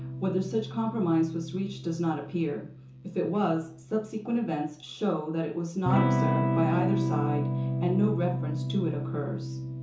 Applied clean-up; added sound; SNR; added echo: none; Electric guitar / Strum; 1 dB; reverberation time 0.6 s.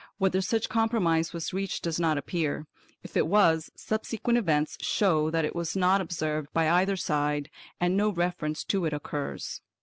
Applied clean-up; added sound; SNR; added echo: none; none; none; none.